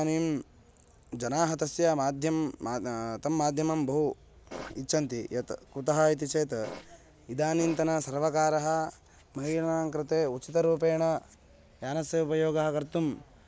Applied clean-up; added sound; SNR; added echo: none; Fart; 13 dB; none.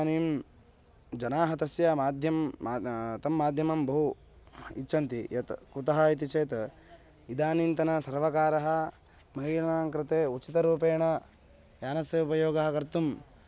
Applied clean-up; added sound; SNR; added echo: none; none; none; none.